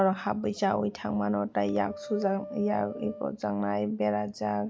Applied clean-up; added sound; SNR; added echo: none; Wind instrument, woodwind instrument; 15 dB; none.